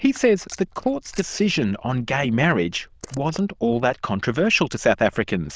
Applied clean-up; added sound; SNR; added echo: neural diffusion model UNIVERSE++.